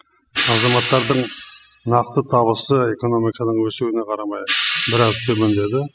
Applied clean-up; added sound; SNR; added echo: classical method spectral subtraction.